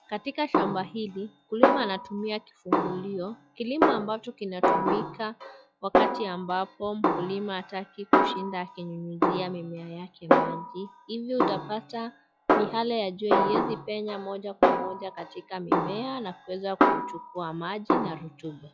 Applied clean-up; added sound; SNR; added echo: classical method log-MMSE.